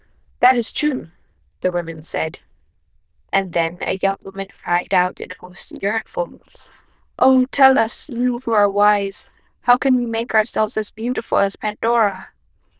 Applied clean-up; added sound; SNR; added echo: neural diffusion model UNIVERSE++.